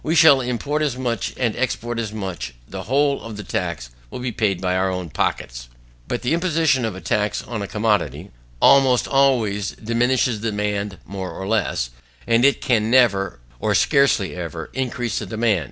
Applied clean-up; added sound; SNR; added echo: none; none; none; none.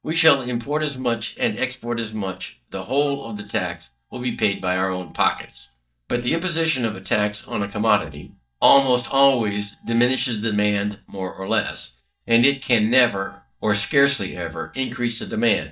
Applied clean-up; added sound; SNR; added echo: neural mask model DeepFilterNet 3.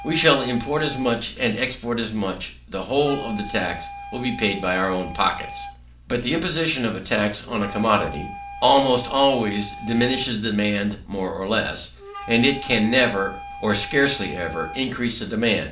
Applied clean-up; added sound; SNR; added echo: none; Wind instrument, woodwind instrument; 15 dB; reverberation time 0.4 s.